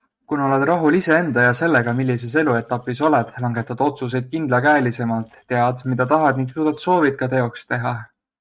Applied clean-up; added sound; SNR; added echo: neural mask model RNNoise.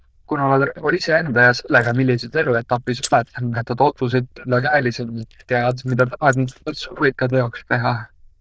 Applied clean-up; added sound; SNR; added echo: neural diffusion model UNIVERSE++.